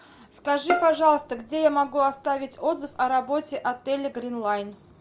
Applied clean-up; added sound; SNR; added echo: none; Bowed string instrument; 8 dB; none.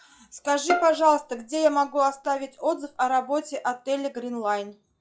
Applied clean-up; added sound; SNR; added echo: classical method log-MMSE.